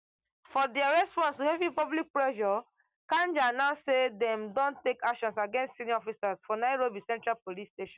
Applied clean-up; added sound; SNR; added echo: none; none; none; none.